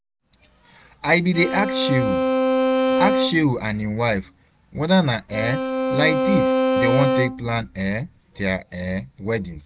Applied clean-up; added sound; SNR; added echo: none; Bowed string instrument; -1 dB; none.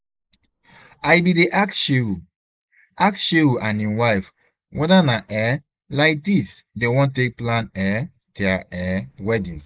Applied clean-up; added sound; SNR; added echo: neural mask model Resemble Enhance denoiser.